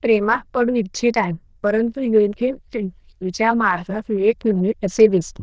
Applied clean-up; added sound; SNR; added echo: neural diffusion model UNIVERSE++.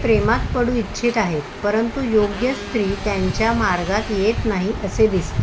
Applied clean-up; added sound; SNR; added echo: none; Motorcycle; 18 dB; none.